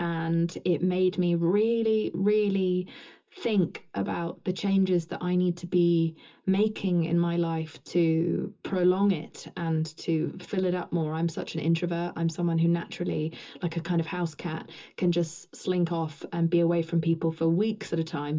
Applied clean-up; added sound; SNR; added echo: none; none; none; reverberation time 0.2 s.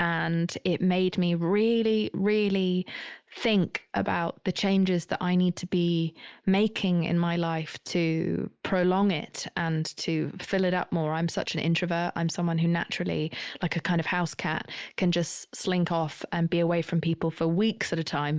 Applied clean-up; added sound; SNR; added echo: none; none; none; none.